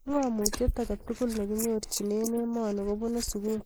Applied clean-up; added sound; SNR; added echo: neural mask model Resemble Enhance denoiser.